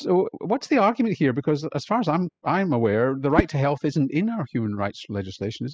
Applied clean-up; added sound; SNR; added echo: classical method spectral subtraction.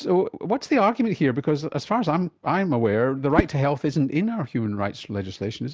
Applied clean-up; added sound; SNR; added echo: none; Whoosh, swoosh, swish; 9 dB; none.